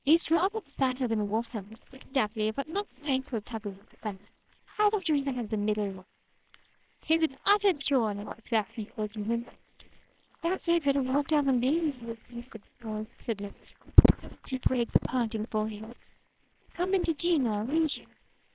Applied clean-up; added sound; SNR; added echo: neural separator model SepFormer WHAMR!.